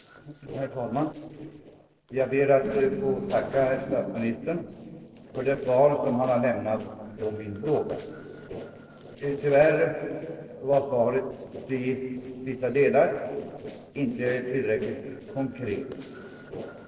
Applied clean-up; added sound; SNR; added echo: neural separator model SepFormer DNS4.